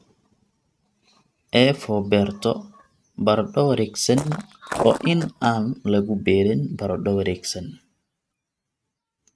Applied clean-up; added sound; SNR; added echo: neural mask model RNNoise.